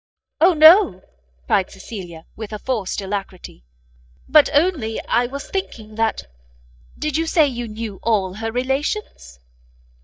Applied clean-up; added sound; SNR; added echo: neural mask model DeepFilterNet 3.